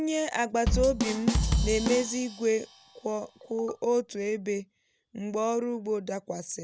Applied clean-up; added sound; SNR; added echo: none; Bass drum / Drum kit; 1 dB; none.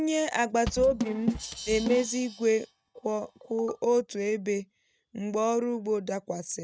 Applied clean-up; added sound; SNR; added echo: neural mask model RNNoise.